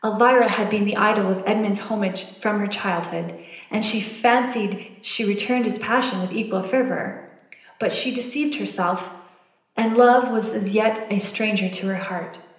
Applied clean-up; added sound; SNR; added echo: none; Rattle (instrument); 17 dB; reverberation time 0.9 s.